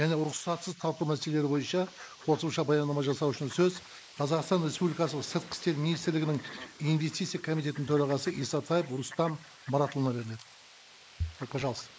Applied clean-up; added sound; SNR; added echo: neural mask model Resemble Enhance denoiser.